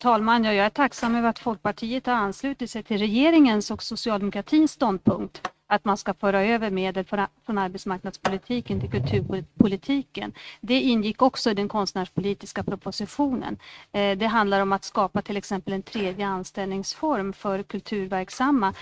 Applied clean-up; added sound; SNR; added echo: neural mask model RNNoise.